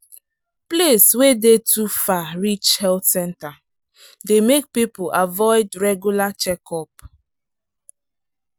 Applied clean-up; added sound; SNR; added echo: none; none; none; none.